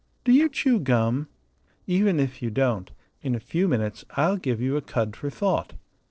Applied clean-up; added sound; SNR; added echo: neural separator model SepFormer DNS4.